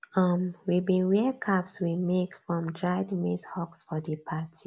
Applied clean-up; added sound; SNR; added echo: none; none; none; none.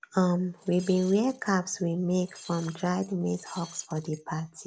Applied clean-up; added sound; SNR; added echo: none; Shatter; 18 dB; none.